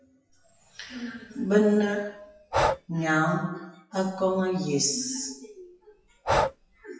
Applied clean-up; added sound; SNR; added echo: classical method WPE with log-MMSE.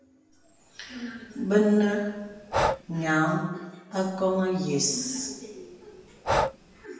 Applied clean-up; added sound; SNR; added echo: none; Breathing; 5 dB; reverberation time 0.9 s.